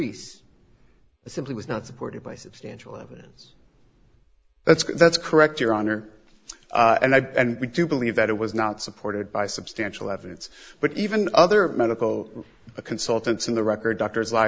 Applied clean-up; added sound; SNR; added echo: none; none; none; none.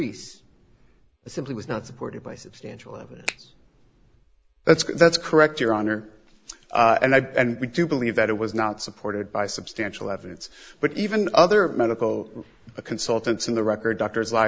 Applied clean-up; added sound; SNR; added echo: none; Finger snapping; 9 dB; none.